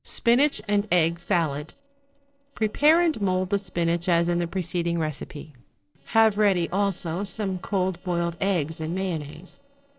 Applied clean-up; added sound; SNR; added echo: neural separator model SepFormer DNS4.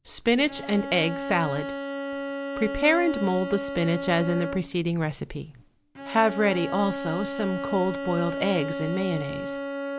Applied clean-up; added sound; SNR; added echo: none; Bowed string instrument; 6 dB; none.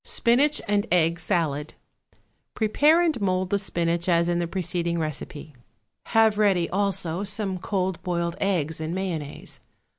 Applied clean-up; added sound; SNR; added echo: none; none; none; none.